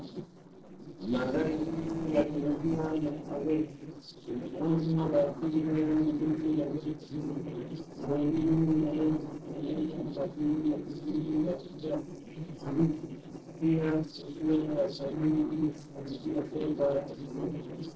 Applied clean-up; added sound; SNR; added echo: neural separator model SepFormer DNS4.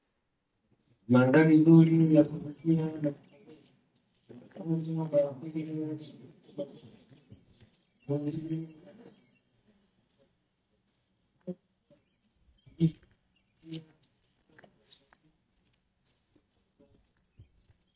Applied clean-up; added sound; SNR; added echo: neural mask model DeepFilterNet 3.